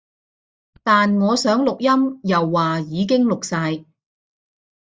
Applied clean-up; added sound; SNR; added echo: neural mask model DeepFilterNet 3.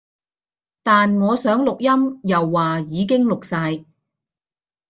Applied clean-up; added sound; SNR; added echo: none; none; none; none.